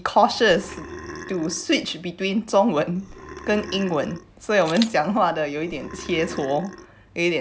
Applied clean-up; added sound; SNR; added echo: none; Burping, eructation + Camera; 15 dB; none.